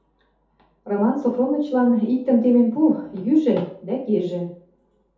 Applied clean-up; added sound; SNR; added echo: none; none; none; reverberation time 0.5 s.